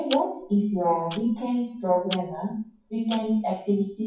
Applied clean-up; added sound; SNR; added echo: classical method WPE with log-MMSE.